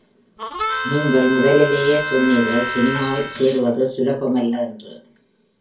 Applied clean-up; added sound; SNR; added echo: none; Harmonica; 6 dB; reverberation time 0.2 s.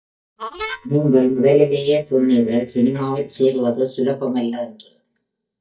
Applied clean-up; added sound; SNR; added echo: neural mask model DeepFilterNet 3.